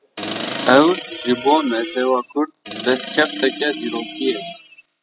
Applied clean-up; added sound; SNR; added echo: classical method spectral subtraction.